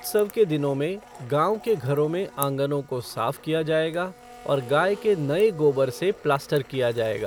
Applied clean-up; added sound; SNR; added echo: none; Crack / Crackle + Domestic sounds, home sounds; 19 dB; none.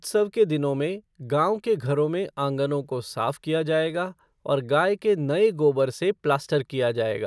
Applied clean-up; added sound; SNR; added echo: none; none; none; none.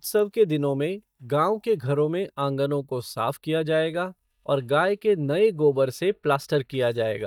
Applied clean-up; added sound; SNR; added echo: neural mask model DeepFilterNet 3.